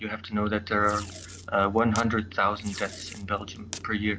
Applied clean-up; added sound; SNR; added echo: none; Packing tape, duct tape; 17 dB; none.